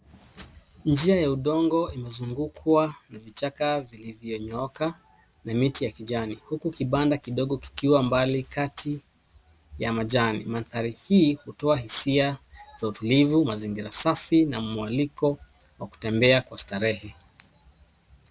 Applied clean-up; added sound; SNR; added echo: none; none; none; none.